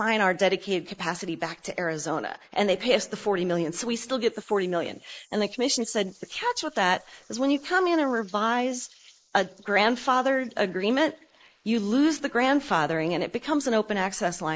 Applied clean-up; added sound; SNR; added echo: neural mask model Resemble Enhance denoiser.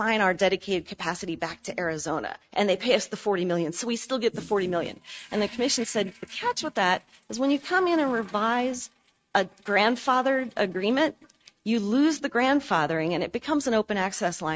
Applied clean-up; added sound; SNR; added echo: neural mask model RNNoise.